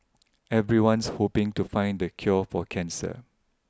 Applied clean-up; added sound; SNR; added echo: none; none; none; none.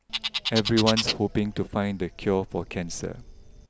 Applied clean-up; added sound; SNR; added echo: none; Bird; 6 dB; none.